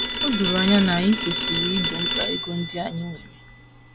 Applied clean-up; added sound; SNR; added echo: none; Telephone; 2 dB; none.